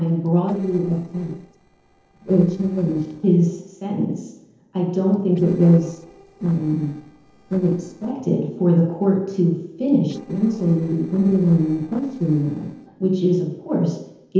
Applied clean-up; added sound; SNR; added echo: neural separator model SepFormer DNS4.